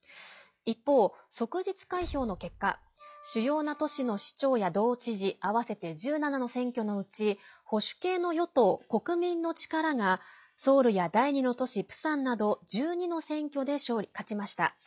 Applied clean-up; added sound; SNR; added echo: classical method log-MMSE.